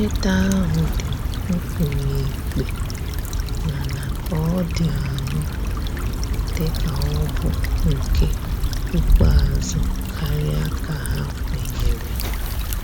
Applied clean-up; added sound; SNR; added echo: none; Stream / Trickle, dribble / Traffic noise, roadway noise; -5 dB; none.